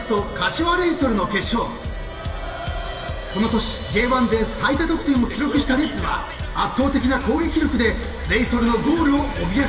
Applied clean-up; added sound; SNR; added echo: none; none; none; reverberation time 1.2 s.